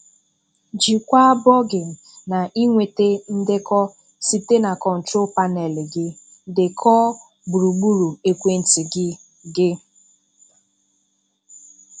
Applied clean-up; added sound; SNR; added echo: none; none; none; none.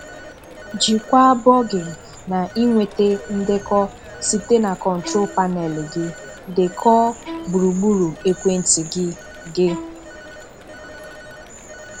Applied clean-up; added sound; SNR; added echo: none; Telephone + Bowed string instrument; 16 dB; none.